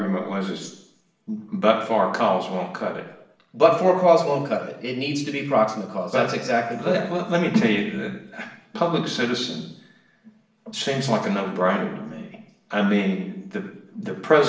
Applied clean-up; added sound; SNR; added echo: none; none; none; reverberation time 0.8 s.